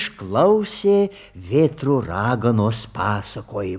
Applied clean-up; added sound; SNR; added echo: none; none; none; none.